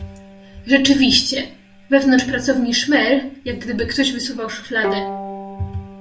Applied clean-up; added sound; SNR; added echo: none; Bowed string instrument; 14 dB; reverberation time 0.3 s.